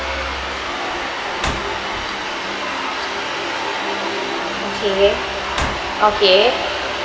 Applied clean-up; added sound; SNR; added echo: none; Slam; 13 dB; none.